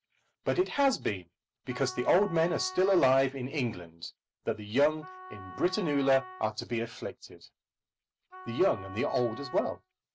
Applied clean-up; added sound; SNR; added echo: none; Wind instrument, woodwind instrument; 16 dB; none.